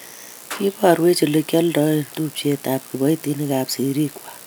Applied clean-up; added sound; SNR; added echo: none; none; none; none.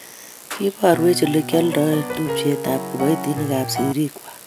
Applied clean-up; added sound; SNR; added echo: none; Piano; 6 dB; none.